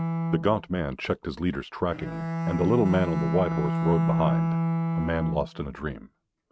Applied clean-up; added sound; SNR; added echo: neural mask model RNNoise.